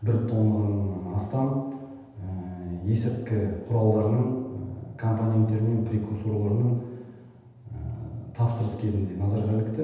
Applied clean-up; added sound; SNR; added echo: none; none; none; reverberation time 1.1 s.